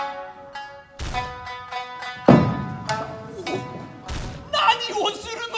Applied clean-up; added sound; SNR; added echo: none; Gunshot, gunfire; 12 dB; none.